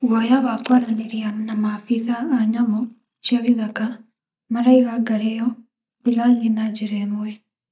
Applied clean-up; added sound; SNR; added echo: neural mask model DeepFilterNet 3.